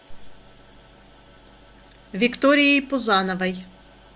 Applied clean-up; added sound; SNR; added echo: none; none; none; none.